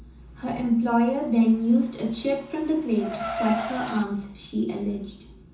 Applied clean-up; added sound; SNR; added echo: none; Car; 12 dB; reverberation time 0.6 s.